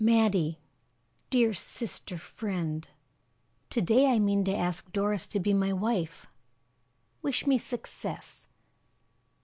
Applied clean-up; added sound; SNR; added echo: none; none; none; none.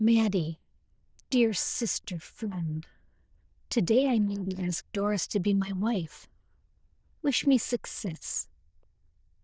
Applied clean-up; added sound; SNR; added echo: neural diffusion model UNIVERSE++.